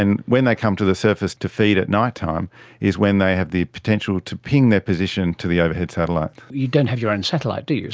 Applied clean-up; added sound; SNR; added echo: none; none; none; none.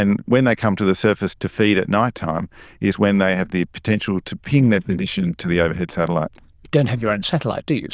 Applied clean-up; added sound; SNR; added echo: neural diffusion model UNIVERSE++.